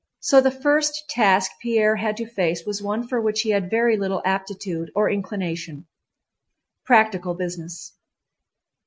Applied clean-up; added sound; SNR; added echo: none; none; none; none.